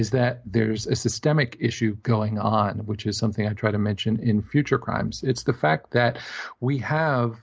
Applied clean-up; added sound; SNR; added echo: none; none; none; none.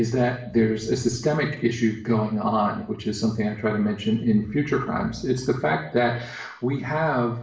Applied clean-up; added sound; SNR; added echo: none; none; none; reverberation time 0.5 s.